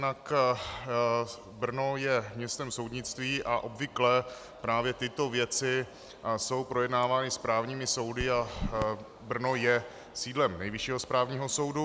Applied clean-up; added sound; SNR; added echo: none; none; none; none.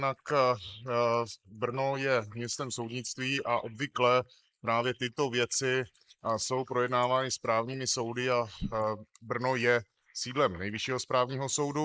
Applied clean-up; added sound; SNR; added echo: neural mask model Resemble Enhance denoiser.